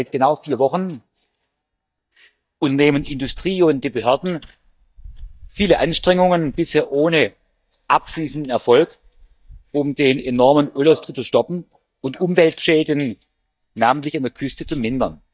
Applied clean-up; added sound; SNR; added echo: neural mask model DeepFilterNet 3.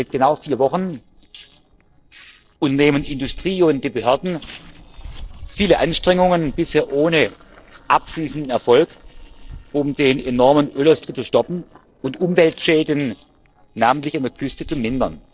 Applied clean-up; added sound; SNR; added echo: neural separator model SepFormer DNS4.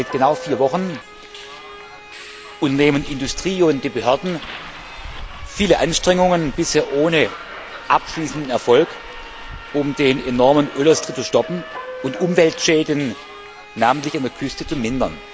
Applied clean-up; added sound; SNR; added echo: none; Subway, metro, underground; 14 dB; none.